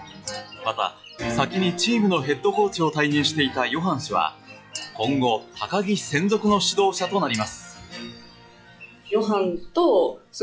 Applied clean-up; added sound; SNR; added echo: classical method log-MMSE.